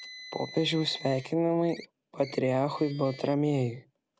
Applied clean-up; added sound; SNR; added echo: none; Car; 19 dB; none.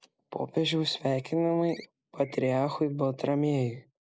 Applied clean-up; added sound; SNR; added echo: neural mask model Resemble Enhance denoiser.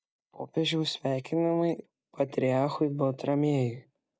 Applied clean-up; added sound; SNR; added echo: neural mask model DeepFilterNet 3.